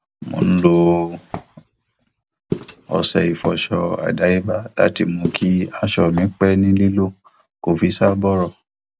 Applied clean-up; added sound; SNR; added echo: none; Walk, footsteps; 14 dB; none.